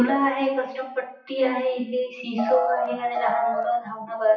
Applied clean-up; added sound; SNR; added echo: classical method WPE with log-MMSE.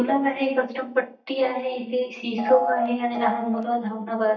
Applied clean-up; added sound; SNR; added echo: neural mask model DeepFilterNet 3.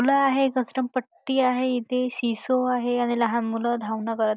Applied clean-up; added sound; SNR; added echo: none; none; none; none.